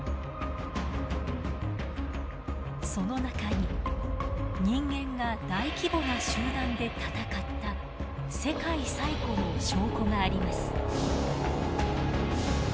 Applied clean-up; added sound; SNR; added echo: none; none; none; none.